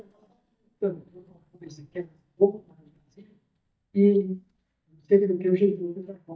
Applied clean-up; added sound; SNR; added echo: neural mask model DeepFilterNet 3.